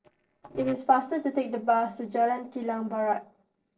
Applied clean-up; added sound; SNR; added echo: neural separator model SepFormer DNS4.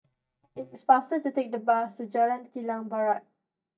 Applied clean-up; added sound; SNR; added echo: neural mask model DeepFilterNet 3.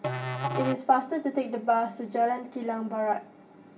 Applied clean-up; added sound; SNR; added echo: none; Musical instrument; 7 dB; reverberation time 0.2 s.